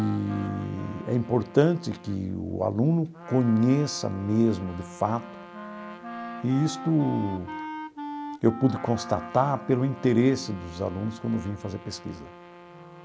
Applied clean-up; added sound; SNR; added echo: none; Trumpet + Wind instrument, woodwind instrument; 13 dB; none.